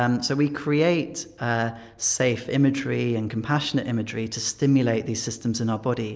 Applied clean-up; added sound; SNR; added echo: none; none; none; none.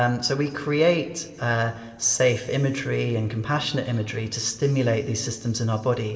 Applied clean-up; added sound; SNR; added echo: none; none; none; reverberation time 1.8 s.